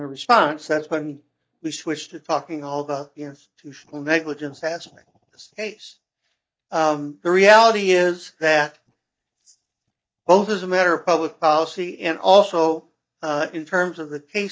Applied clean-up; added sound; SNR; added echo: neural mask model DeepFilterNet 3.